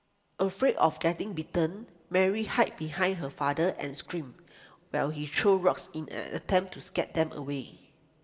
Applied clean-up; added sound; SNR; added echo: none; none; none; reverberation time 1.2 s.